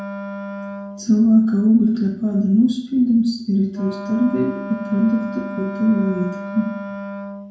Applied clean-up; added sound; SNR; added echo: none; Wind instrument, woodwind instrument; 12 dB; reverberation time 0.6 s.